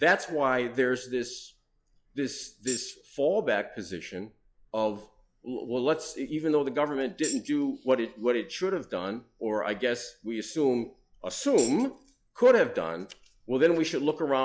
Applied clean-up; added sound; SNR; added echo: classical method log-MMSE.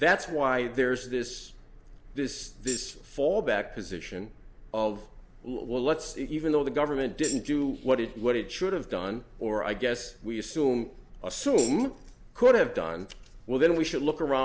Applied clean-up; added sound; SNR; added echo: none; Tambourine; 12 dB; none.